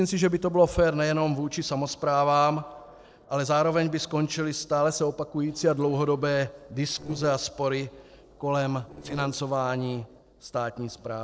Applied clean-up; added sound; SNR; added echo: neural separator model SepFormer DNS4.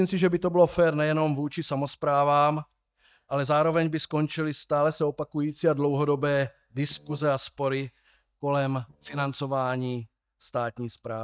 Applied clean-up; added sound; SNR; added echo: neural mask model DeepFilterNet 3.